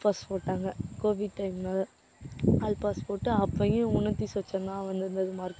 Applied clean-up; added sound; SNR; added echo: none; none; none; none.